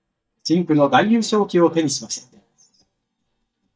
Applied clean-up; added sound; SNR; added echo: neural mask model DeepFilterNet 3.